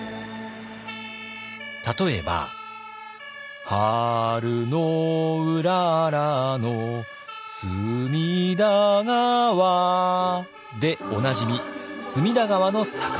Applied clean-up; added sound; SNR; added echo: none; Siren; 17 dB; none.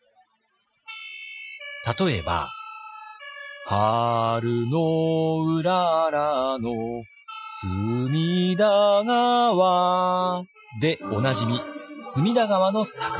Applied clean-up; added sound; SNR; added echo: classical method Wiener filter.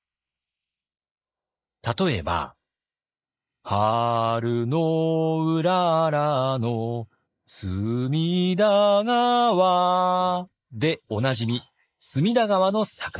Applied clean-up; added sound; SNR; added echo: neural mask model Resemble Enhance denoiser.